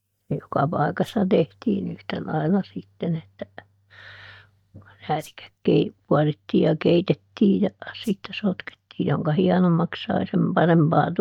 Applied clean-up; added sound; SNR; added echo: neural mask model DeepFilterNet 3.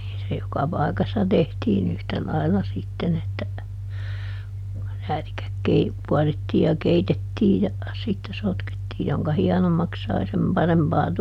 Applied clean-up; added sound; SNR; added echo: none; none; none; none.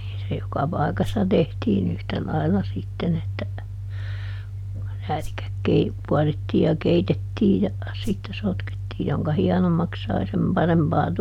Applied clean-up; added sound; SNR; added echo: none; Whoosh, swoosh, swish; 13 dB; none.